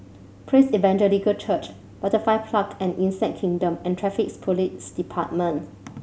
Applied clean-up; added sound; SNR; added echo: none; none; none; none.